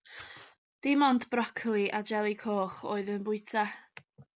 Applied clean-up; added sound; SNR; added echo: none; none; none; none.